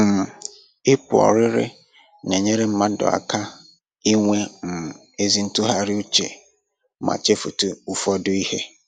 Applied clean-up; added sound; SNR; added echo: none; none; none; none.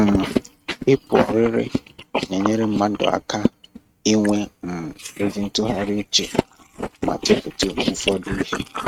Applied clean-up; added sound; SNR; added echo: neural mask model RNNoise.